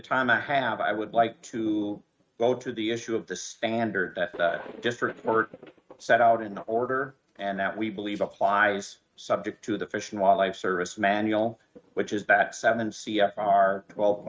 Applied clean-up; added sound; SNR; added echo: neural mask model RNNoise.